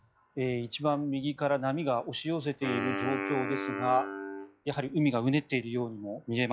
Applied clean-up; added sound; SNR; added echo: classical method log-MMSE.